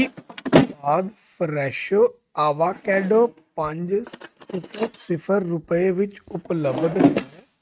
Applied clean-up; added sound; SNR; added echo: neural mask model RNNoise.